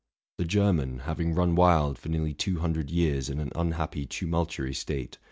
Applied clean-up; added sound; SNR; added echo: none; none; none; none.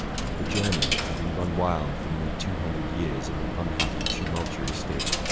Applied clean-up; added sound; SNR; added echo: none; Coin (dropping); -2 dB; none.